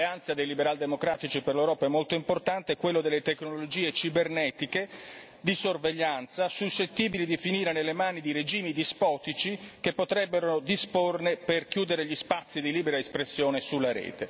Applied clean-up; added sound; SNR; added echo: none; none; none; none.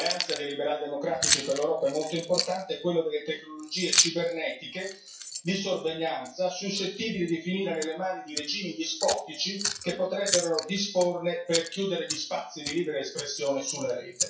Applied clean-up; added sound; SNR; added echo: classical method WPE with log-MMSE.